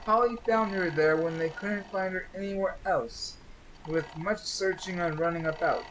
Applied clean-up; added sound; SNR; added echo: none; Mechanisms + Rain; 17 dB; none.